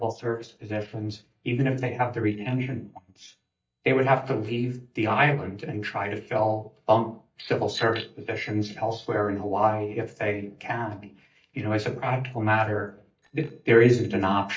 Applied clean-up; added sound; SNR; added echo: neural mask model DeepFilterNet 3.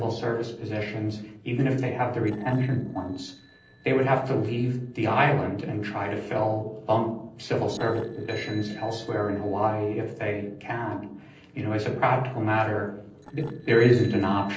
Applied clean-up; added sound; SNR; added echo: neural separator model SepFormer DNS4.